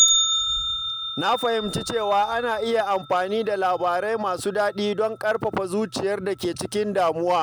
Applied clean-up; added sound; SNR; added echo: none; Bell; 5 dB; none.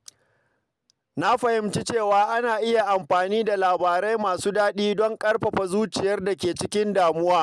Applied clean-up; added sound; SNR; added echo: none; none; none; none.